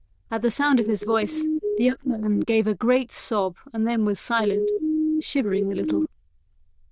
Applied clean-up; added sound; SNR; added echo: neural diffusion model UNIVERSE++.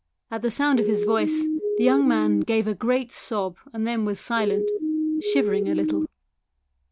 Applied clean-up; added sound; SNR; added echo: none; Siren; -2 dB; none.